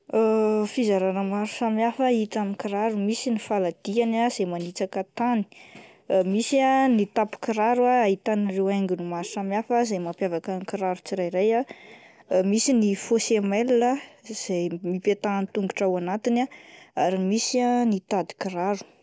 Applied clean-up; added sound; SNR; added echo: none; none; none; none.